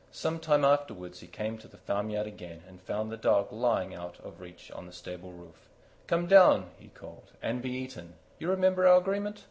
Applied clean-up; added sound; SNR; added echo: none; none; none; none.